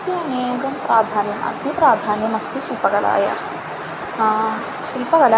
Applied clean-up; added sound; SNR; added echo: none; none; none; none.